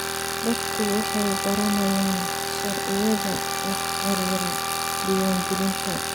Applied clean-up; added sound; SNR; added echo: none; Tools + Wind instrument, woodwind instrument; 0 dB; none.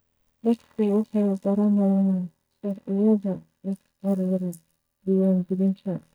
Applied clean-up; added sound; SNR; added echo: neural mask model DeepFilterNet 3.